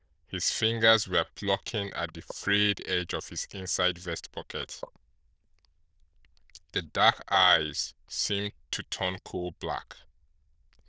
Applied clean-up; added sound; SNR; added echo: neural diffusion model UNIVERSE++.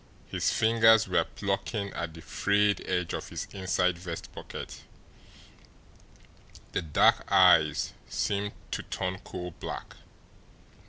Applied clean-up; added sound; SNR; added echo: none; none; none; none.